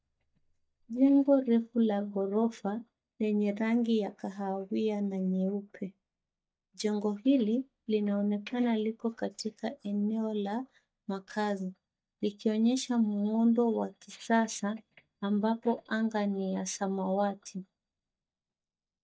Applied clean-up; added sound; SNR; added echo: neural mask model DeepFilterNet 3.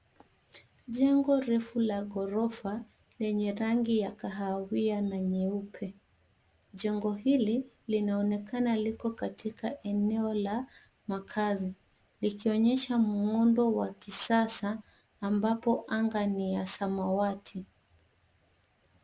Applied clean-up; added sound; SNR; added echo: none; none; none; none.